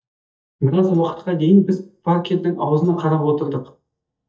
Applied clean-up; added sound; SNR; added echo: neural mask model DeepFilterNet 3.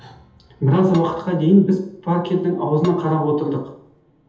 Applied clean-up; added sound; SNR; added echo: none; Dishes, pots, and pans; 20 dB; reverberation time 0.8 s.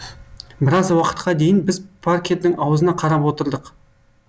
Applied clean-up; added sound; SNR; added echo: none; none; none; none.